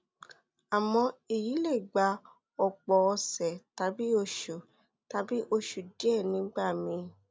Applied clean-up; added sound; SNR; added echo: none; none; none; none.